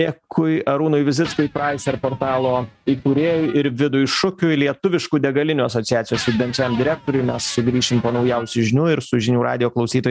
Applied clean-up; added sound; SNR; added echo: neural mask model RNNoise.